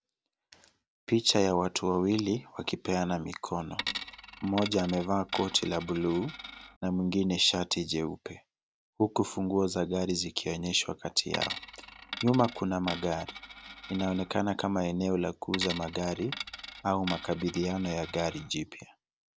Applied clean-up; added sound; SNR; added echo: none; Coin (dropping); 10 dB; none.